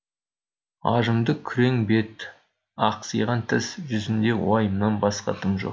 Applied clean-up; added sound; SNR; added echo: none; none; none; none.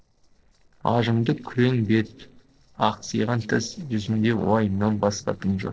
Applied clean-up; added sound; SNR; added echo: neural separator model SepFormer DNS4.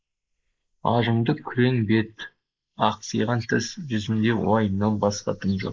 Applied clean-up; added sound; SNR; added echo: neural mask model Resemble Enhance denoiser.